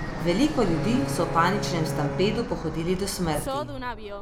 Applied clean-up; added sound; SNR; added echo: none; Fixed-wing aircraft, airplane + Bowed string instrument; 4 dB; none.